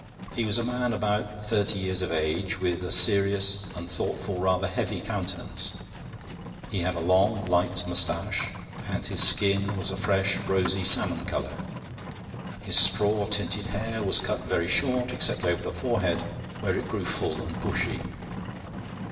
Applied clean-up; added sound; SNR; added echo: none; Livestock, farm animals, working animals; 11 dB; reverberation time 2.9 s.